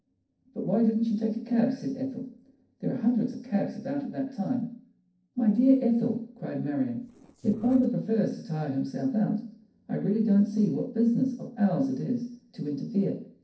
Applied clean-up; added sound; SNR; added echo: neural separator model SepFormer DNS4.